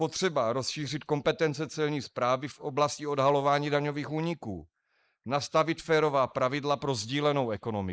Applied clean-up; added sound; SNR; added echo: neural mask model Resemble Enhance denoiser.